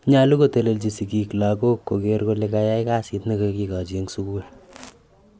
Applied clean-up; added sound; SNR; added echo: none; none; none; none.